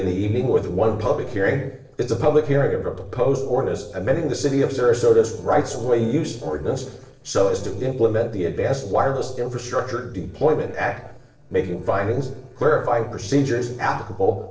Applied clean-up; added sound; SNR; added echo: neural separator model SepFormer DNS4.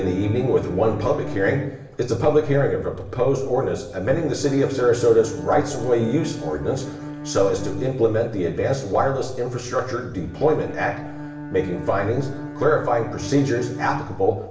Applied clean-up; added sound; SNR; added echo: none; Bowed string instrument; 13 dB; reverberation time 0.8 s.